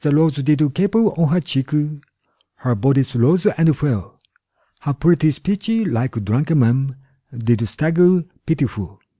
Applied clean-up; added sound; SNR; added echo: none; none; none; none.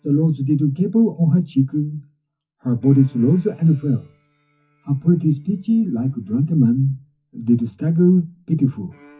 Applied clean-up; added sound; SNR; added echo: classical method WPE with log-MMSE.